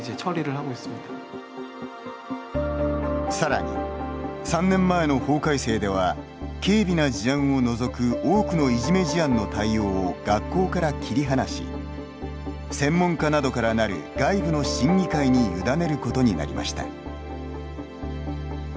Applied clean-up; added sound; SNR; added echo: none; none; none; none.